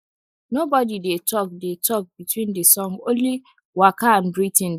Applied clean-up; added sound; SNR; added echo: neural mask model Resemble Enhance denoiser.